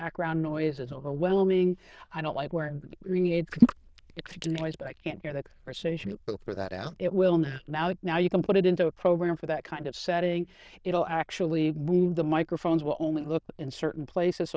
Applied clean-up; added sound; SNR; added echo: neural diffusion model UNIVERSE++.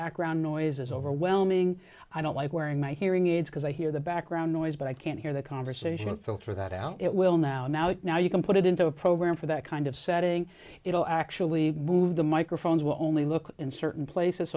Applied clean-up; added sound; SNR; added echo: none; none; none; none.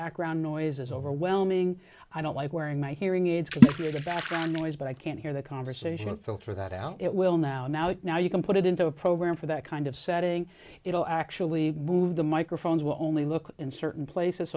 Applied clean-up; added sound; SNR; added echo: none; Water / Splash, splatter; -3 dB; none.